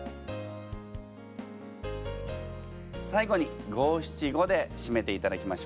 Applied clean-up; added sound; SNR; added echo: none; none; none; none.